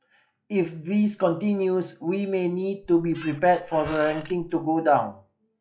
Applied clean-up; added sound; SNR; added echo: classical method log-MMSE.